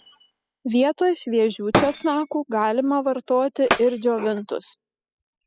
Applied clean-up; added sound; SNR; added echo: classical method spectral subtraction.